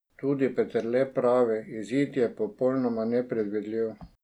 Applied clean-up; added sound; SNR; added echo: none; none; none; none.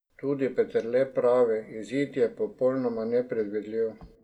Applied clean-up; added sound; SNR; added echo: none; none; none; reverberation time 0.4 s.